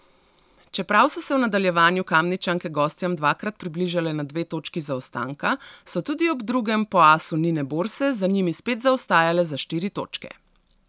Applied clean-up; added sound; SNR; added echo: none; none; none; none.